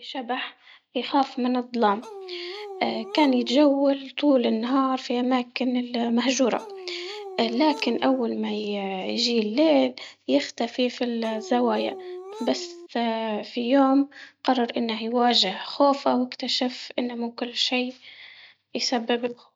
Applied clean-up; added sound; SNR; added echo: none; Dog; 13 dB; none.